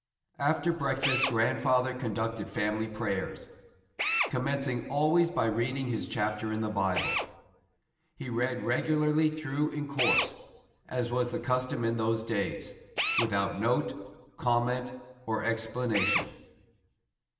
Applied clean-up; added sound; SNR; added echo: none; Drill; 8 dB; reverberation time 1.2 s.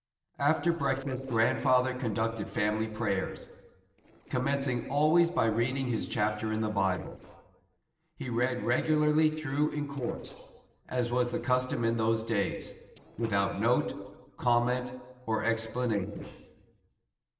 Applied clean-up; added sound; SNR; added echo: neural separator model SepFormer DNS4.